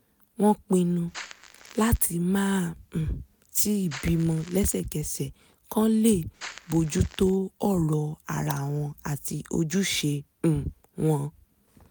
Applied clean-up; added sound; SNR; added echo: none; Crackle; 18 dB; none.